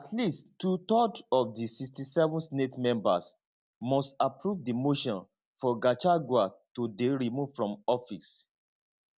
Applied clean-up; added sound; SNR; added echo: none; none; none; none.